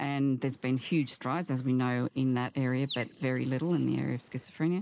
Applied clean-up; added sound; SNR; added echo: neural mask model Resemble Enhance denoiser.